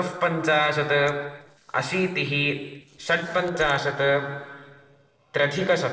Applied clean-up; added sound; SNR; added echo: neural separator model SepFormer DNS4.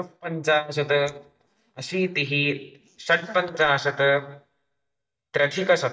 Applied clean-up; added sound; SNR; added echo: neural mask model DeepFilterNet 3.